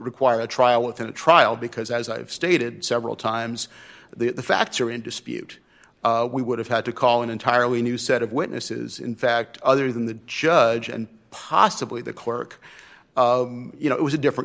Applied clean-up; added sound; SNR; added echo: none; none; none; none.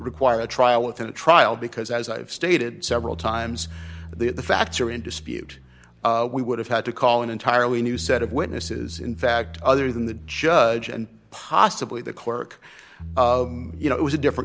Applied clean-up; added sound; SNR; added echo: none; Bass guitar; 16 dB; none.